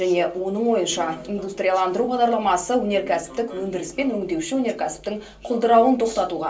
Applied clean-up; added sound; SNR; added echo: none; none; none; reverberation time 0.3 s.